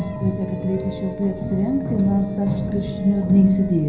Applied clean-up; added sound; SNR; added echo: none; Organ; 16 dB; reverberation time 0.5 s.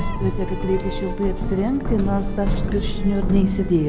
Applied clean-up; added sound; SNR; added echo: none; none; none; none.